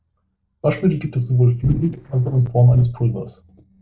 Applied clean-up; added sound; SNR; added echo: neural separator model SepFormer DNS4.